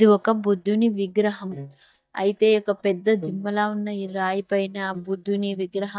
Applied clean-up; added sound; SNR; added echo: neural mask model DeepFilterNet 3.